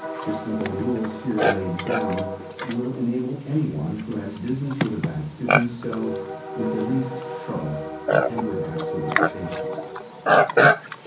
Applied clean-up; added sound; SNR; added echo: none; Livestock, farm animals, working animals; -3 dB; reverberation time 0.6 s.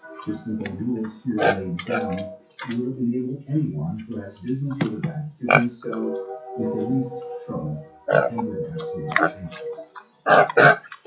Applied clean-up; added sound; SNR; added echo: classical method WPE with log-MMSE.